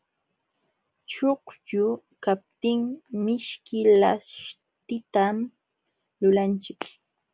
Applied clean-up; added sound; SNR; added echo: none; none; none; none.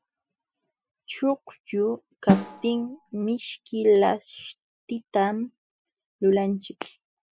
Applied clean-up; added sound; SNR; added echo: classical method spectral subtraction.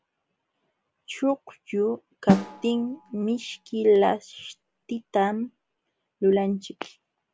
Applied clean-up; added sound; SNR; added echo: none; Drum; 5 dB; none.